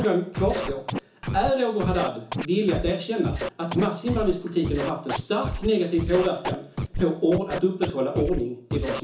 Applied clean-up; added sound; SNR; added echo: none; Scratching (performance technique); 6 dB; reverberation time 0.7 s.